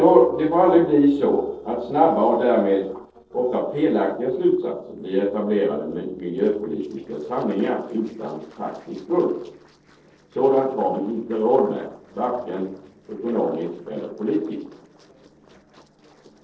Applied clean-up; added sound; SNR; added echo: neural separator model SepFormer DNS4.